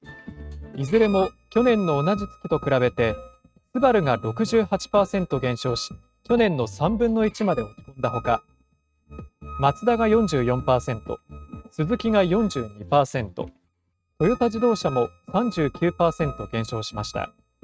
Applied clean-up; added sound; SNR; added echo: neural mask model RNNoise.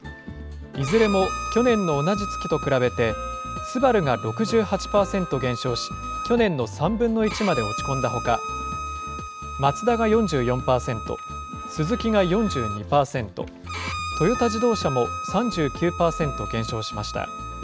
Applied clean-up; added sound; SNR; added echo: none; Bowed string instrument; 9 dB; none.